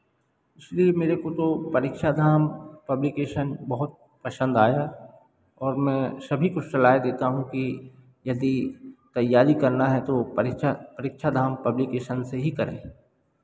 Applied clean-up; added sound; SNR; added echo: none; none; none; none.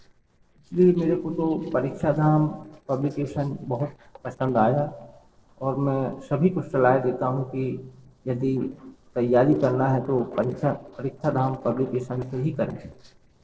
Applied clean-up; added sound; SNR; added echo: neural separator model SepFormer DNS4.